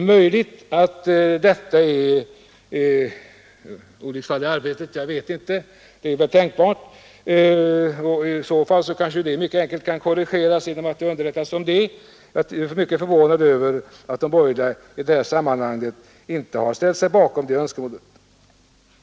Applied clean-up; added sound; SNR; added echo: none; none; none; none.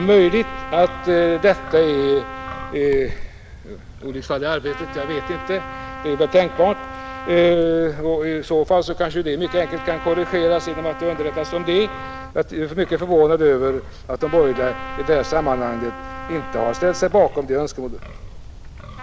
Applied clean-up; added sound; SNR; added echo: none; Trumpet + Wind; 12 dB; none.